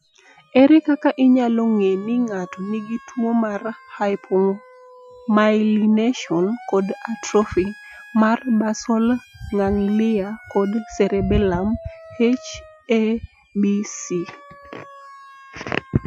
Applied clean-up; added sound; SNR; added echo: classical method Wiener filter.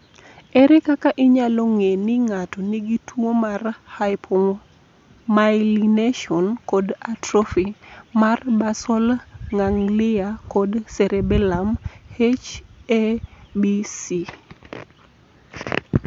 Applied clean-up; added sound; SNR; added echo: none; none; none; none.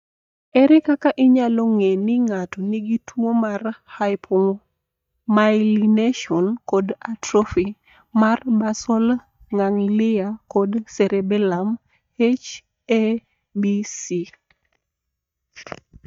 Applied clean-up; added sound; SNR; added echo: neural mask model DeepFilterNet 3.